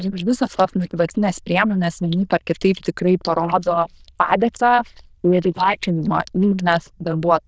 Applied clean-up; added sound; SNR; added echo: neural diffusion model UNIVERSE++.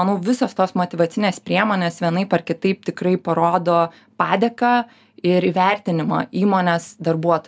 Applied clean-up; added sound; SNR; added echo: none; none; none; none.